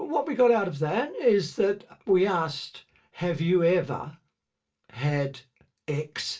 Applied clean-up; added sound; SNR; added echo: none; none; none; reverberation time 0.2 s.